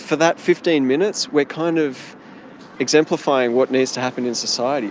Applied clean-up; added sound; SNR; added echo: none; none; none; none.